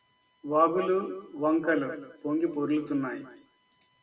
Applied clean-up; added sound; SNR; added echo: none; none; none; none.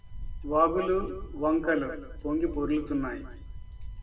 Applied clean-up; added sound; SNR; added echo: none; Wind / Bird; 10 dB; none.